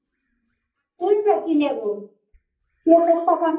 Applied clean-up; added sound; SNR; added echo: neural mask model DeepFilterNet 3.